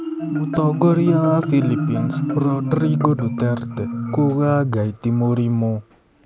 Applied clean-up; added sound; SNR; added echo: none; Marimba, xylophone; 5 dB; none.